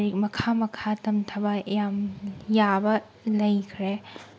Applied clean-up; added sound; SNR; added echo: none; none; none; none.